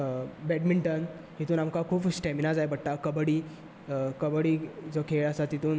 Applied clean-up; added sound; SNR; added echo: none; none; none; none.